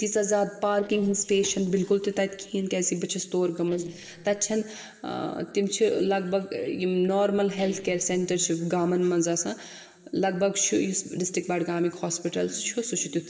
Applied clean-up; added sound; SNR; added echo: neural separator model SepFormer DNS4.